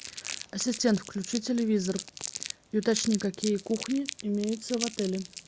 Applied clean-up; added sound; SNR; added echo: none; Crumpling, crinkling; 10 dB; none.